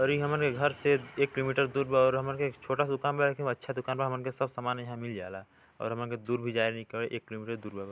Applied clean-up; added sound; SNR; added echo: none; none; none; none.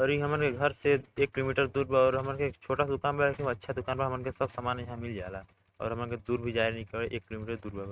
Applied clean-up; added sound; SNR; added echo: neural mask model RNNoise.